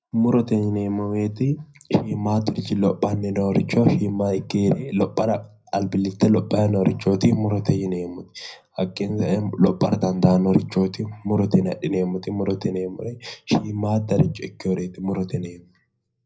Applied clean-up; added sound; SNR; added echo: none; none; none; reverberation time 0.3 s.